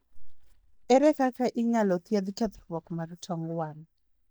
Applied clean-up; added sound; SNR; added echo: neural mask model DeepFilterNet 3.